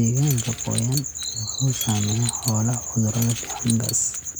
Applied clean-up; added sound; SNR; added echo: none; Keys jangling + Chirp, tweet; 11 dB; none.